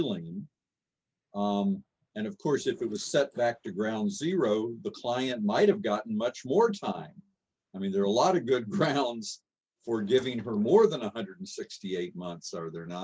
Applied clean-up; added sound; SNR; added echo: neural mask model Resemble Enhance denoiser.